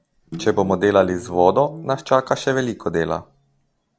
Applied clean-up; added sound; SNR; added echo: none; Guitar; 17 dB; none.